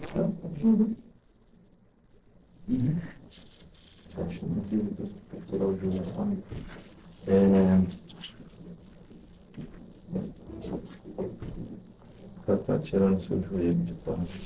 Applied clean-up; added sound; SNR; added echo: neural separator model SepFormer DNS4.